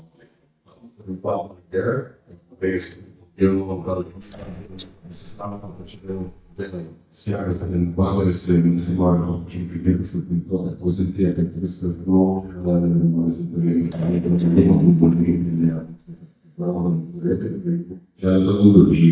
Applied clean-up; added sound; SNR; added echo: neural mask model DeepFilterNet 3.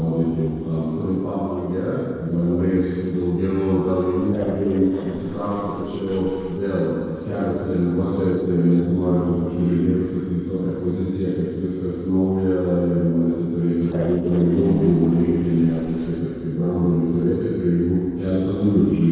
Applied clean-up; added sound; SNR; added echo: neural separator model SepFormer DNS4.